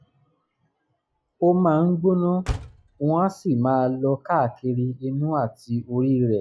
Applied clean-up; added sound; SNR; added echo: classical method log-MMSE.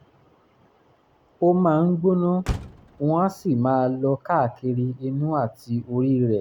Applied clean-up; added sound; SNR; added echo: none; Motor vehicle (road); 17 dB; none.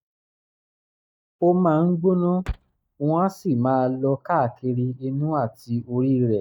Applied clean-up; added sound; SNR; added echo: neural mask model DeepFilterNet 3.